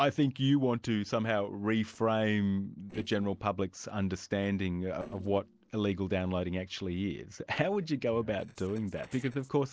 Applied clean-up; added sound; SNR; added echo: neural separator model SepFormer DNS4.